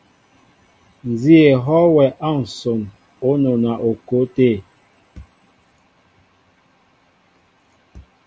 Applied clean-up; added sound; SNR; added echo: none; none; none; none.